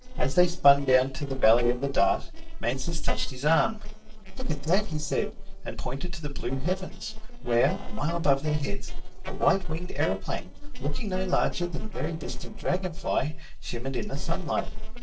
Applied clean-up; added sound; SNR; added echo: neural separator model SepFormer DNS4.